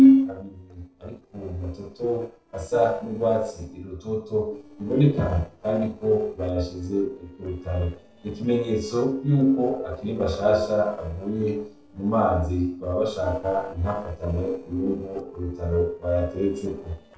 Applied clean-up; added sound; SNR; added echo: neural separator model SepFormer DNS4.